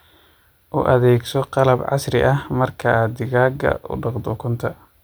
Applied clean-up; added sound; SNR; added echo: none; none; none; none.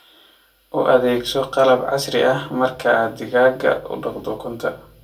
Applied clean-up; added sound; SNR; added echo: none; none; none; reverberation time 0.2 s.